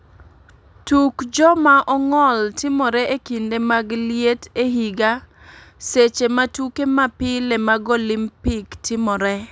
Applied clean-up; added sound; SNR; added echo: none; none; none; none.